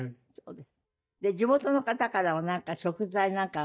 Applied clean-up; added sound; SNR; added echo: neural mask model DeepFilterNet 3.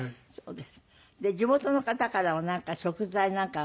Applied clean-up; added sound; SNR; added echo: none; none; none; none.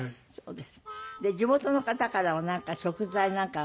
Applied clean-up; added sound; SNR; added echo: none; Harmonica; 18 dB; none.